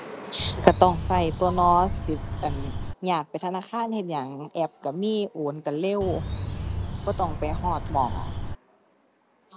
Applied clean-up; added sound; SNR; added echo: none; Bird; 4 dB; none.